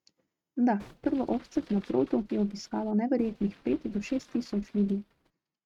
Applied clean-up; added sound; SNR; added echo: neural mask model RNNoise.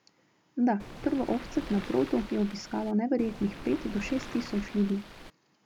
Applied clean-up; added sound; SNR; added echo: none; Waves, surf; 12 dB; none.